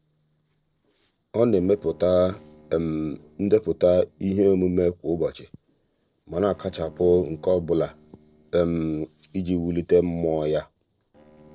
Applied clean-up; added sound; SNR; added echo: neural separator model SepFormer DNS4.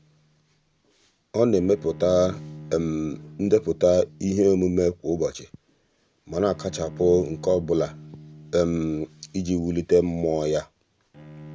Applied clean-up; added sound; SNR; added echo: none; Bowed string instrument; 19 dB; none.